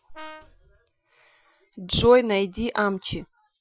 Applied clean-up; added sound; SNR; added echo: classical method Wiener filter.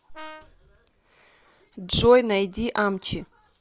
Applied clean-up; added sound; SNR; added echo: none; Brass instrument; 20 dB; none.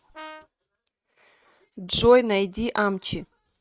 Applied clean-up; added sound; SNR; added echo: neural mask model RNNoise.